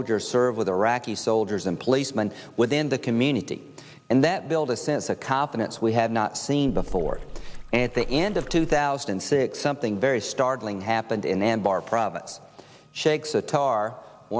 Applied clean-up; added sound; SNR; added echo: none; Splash, splatter; 6 dB; none.